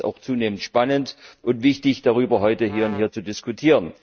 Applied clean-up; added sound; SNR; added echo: neural mask model RNNoise.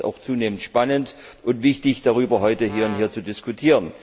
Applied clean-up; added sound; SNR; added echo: none; Brass instrument; 15 dB; none.